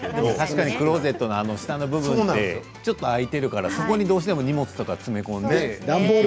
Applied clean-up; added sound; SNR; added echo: none; none; none; none.